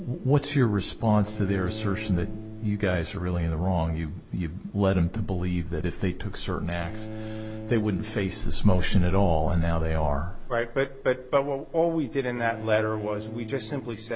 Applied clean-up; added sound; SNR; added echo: none; Bowed string instrument; 16 dB; none.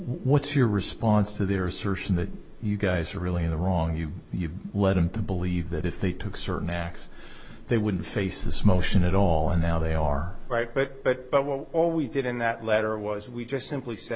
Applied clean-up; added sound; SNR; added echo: none; none; none; none.